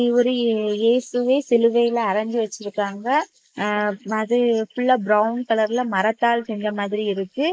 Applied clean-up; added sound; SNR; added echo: neural mask model Resemble Enhance denoiser.